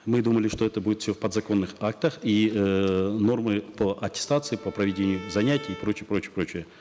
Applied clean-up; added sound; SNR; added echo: none; Bowed string instrument; 19 dB; none.